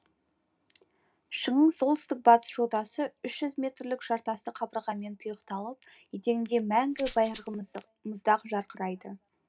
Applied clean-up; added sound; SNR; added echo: none; Rattle (instrument); 4 dB; reverberation time 0.3 s.